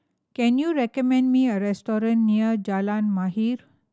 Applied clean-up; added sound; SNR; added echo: none; none; none; none.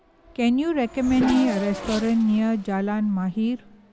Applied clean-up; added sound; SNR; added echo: none; Gong + Race car, auto racing / Accelerating, revving, vroom; 12 dB; none.